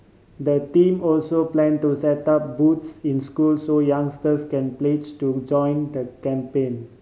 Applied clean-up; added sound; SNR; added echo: none; none; none; none.